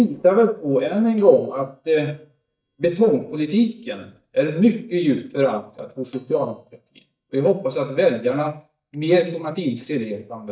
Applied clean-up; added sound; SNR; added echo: neural mask model DeepFilterNet 3.